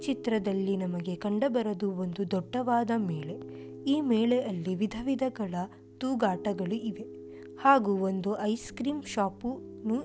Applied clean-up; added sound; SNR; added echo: none; Piano; 16 dB; none.